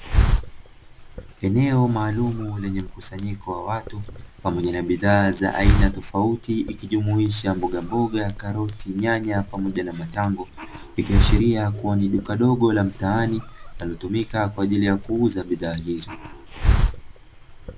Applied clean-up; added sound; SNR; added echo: none; Hiss; 3 dB; none.